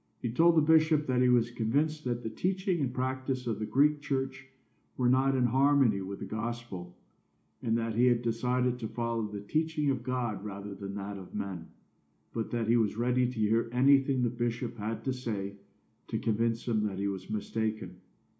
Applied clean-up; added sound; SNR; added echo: none; none; none; reverberation time 0.4 s.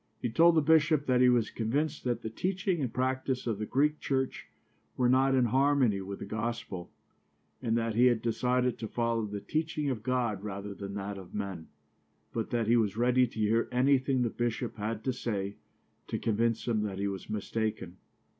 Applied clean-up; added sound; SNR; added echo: none; none; none; none.